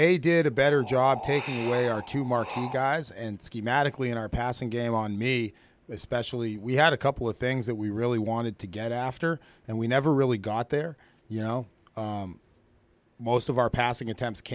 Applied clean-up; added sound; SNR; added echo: none; Wind; 11 dB; none.